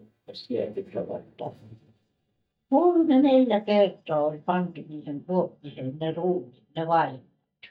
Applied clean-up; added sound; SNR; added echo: neural mask model DeepFilterNet 3.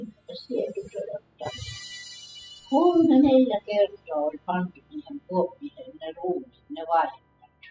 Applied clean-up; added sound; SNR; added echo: classical method spectral subtraction.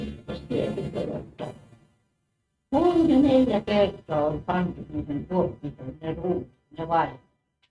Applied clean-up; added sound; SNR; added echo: neural mask model RNNoise.